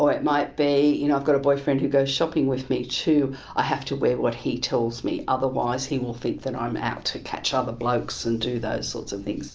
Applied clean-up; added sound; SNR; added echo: none; none; none; none.